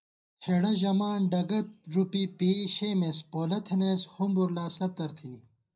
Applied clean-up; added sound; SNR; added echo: none; none; none; reverberation time 0.4 s.